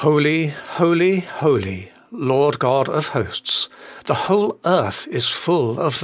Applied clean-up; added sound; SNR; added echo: none; none; none; none.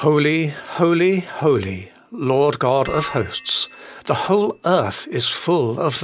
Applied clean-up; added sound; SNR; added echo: none; Bell; 18 dB; none.